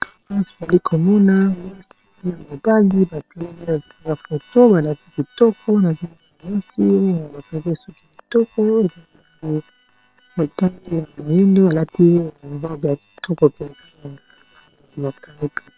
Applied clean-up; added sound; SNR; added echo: neural separator model SepFormer WHAM!.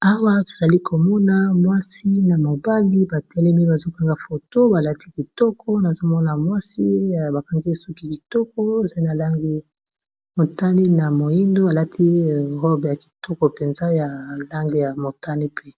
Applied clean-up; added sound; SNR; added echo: none; none; none; none.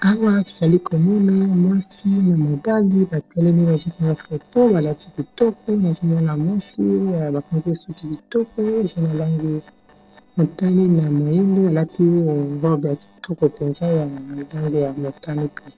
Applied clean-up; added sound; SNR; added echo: neural separator model SepFormer DNS4.